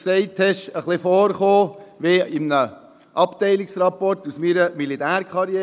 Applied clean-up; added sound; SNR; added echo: none; none; none; none.